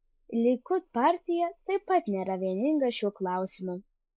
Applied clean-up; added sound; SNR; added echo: neural mask model Resemble Enhance denoiser.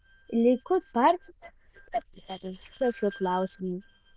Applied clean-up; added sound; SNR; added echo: neural diffusion model UNIVERSE++.